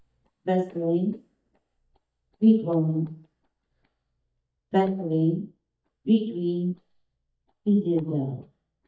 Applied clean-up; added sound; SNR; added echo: neural mask model DeepFilterNet 3.